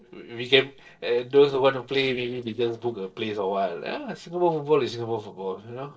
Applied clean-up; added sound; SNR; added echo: neural separator model SepFormer DNS4.